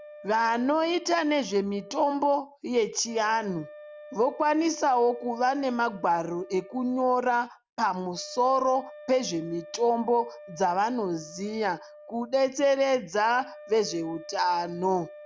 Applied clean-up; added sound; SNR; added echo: none; Wind instrument, woodwind instrument; 20 dB; none.